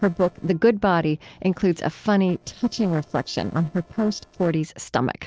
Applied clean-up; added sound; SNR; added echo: neural separator model SepFormer DNS4.